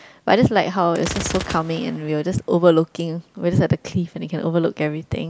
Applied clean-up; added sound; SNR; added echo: none; Gunshot, gunfire; 16 dB; none.